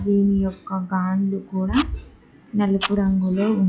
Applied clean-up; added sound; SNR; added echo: classical method log-MMSE.